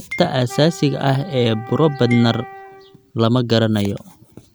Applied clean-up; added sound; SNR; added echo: none; Marimba, xylophone + Wind instrument, woodwind instrument; 16 dB; none.